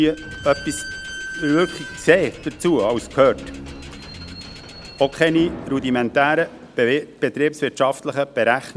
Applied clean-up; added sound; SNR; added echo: none; Squeak / Slam; 15 dB; none.